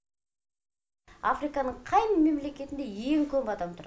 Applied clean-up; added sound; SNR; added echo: none; none; none; none.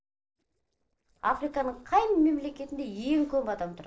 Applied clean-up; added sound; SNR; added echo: neural separator model SepFormer DNS4.